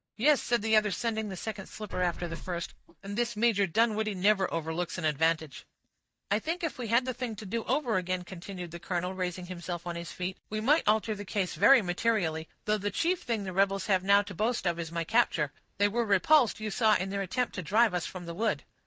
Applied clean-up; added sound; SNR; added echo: neural mask model DeepFilterNet 3.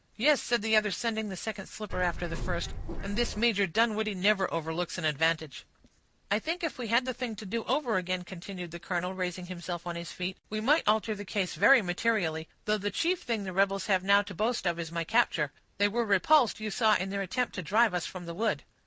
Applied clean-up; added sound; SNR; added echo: none; Bird; 3 dB; none.